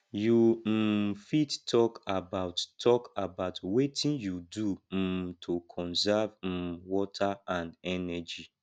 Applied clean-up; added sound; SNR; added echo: none; none; none; none.